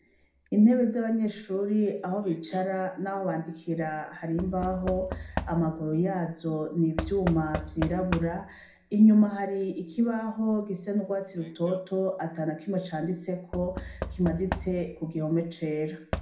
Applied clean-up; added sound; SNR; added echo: none; Knock / Wood; 13 dB; reverberation time 0.4 s.